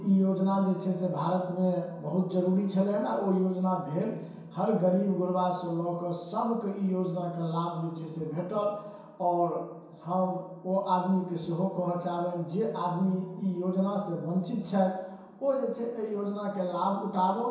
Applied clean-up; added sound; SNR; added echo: none; none; none; reverberation time 0.7 s.